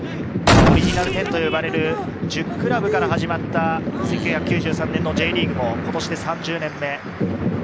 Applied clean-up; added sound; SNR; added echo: none; Boom; -5 dB; none.